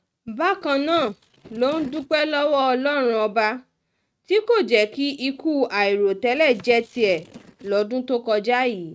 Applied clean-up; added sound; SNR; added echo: neural mask model RNNoise.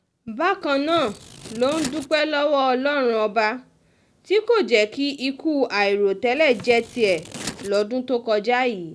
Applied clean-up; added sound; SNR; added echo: none; Scissors; 16 dB; none.